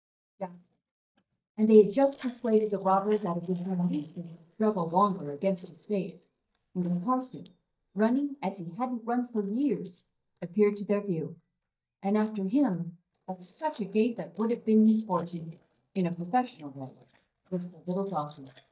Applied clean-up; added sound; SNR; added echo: neural mask model DeepFilterNet 3.